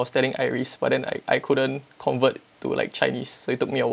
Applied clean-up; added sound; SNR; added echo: none; none; none; none.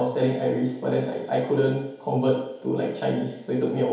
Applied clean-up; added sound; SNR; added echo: none; none; none; reverberation time 2.2 s.